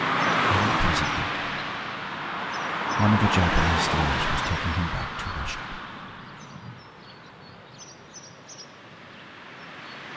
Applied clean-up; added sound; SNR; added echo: none; Car passing by / Traffic noise, roadway noise; -2 dB; reverberation time 0.5 s.